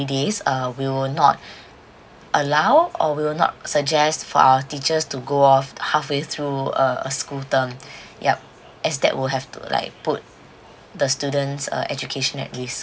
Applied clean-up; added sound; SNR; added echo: none; none; none; none.